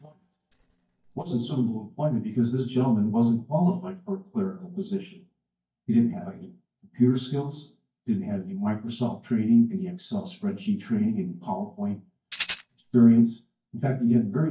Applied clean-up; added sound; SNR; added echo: neural mask model DeepFilterNet 3.